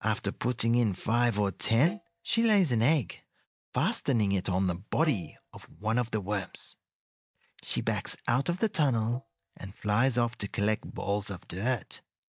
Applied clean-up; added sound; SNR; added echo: neural mask model DeepFilterNet 3.